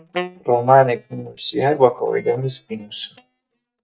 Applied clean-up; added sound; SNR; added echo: neural mask model DeepFilterNet 3.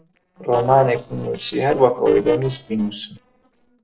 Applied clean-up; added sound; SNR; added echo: neural separator model SepFormer DNS4.